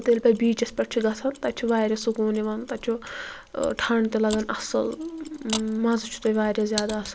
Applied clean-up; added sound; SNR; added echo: none; Mechanisms; 17 dB; none.